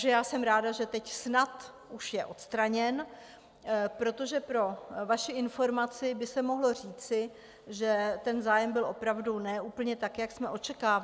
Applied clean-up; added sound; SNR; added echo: none; none; none; none.